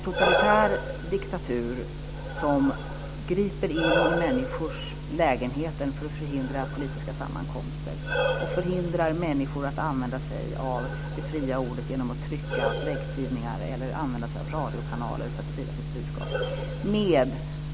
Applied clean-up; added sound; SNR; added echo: none; Breathing; 5 dB; none.